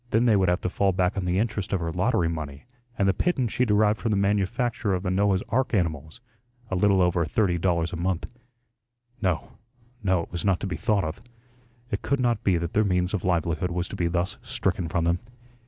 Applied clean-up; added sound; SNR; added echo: none; none; none; none.